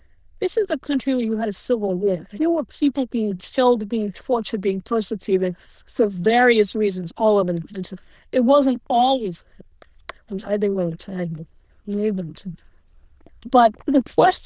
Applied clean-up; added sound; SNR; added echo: neural diffusion model UNIVERSE++.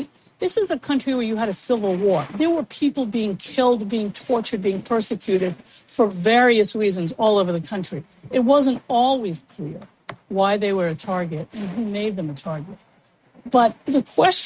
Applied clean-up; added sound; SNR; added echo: neural mask model RNNoise.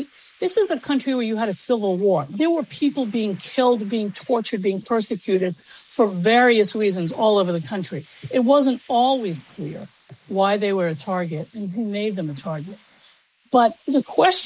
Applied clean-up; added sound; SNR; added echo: neural mask model Resemble Enhance denoiser.